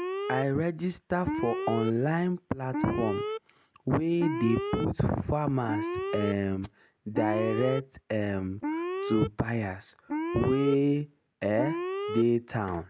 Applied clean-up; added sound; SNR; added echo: none; Alarm; 6 dB; none.